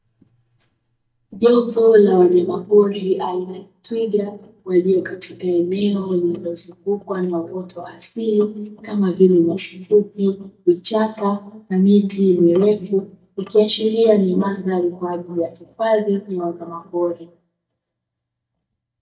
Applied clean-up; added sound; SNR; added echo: neural mask model DeepFilterNet 3.